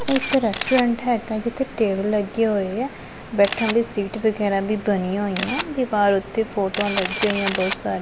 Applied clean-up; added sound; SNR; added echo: none; Camera; 6 dB; none.